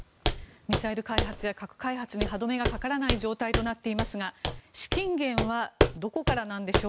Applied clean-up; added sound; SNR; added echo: none; Walk, footsteps; 0 dB; none.